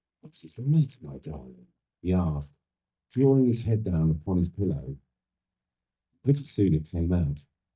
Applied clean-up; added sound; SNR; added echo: neural mask model DeepFilterNet 3.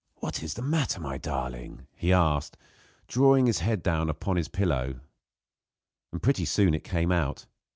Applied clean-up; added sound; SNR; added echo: none; none; none; none.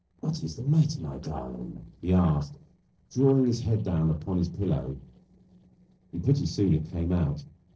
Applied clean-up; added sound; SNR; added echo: neural separator model SepFormer DNS4.